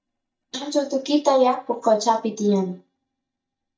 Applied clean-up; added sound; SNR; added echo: neural mask model DeepFilterNet 3.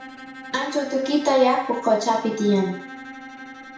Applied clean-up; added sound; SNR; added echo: none; Bowed string instrument; 15 dB; reverberation time 0.6 s.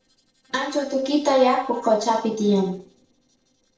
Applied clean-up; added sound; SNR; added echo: neural separator model SepFormer DNS4.